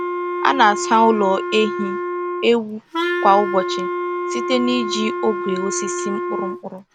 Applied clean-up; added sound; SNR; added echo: none; Wind instrument, woodwind instrument; 4 dB; none.